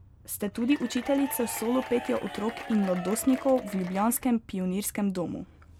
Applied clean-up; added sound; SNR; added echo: none; Applause / Crowd / Cheering; 12 dB; none.